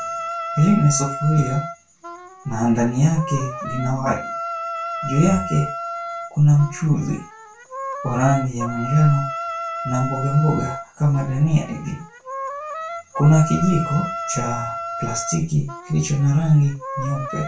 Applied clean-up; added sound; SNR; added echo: none; Wind instrument, woodwind instrument; 9 dB; reverberation time 0.2 s.